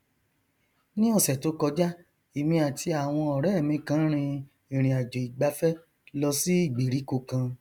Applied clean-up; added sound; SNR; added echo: none; none; none; none.